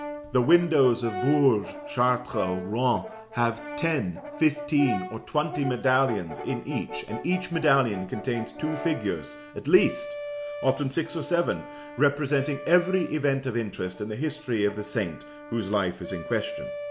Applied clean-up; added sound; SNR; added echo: none; Brass instrument; 11 dB; none.